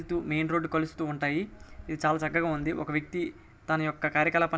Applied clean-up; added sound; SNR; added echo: none; none; none; none.